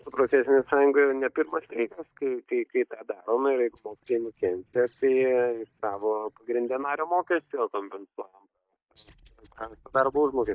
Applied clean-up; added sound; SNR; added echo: neural mask model DeepFilterNet 3.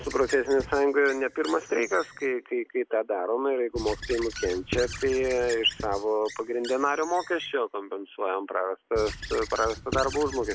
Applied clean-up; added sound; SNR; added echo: none; Squeak / Writing; 13 dB; none.